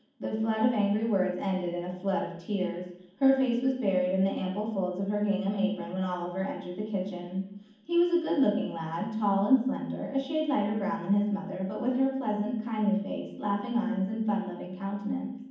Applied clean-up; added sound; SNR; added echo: none; none; none; reverberation time 1.2 s.